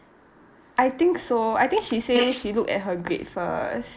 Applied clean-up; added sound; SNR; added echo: neural mask model Resemble Enhance denoiser.